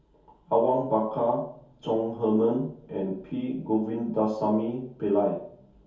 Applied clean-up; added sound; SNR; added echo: none; none; none; reverberation time 0.6 s.